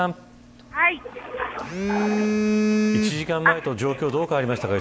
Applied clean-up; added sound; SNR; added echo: none; Telephone; 1 dB; none.